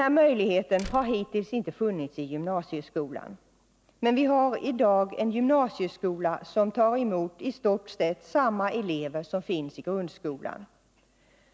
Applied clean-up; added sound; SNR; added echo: none; Slam; 16 dB; none.